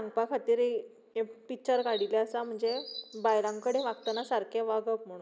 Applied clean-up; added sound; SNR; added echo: none; Chirp, tweet; 16 dB; none.